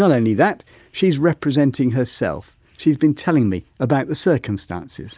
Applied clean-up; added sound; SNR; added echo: none; none; none; none.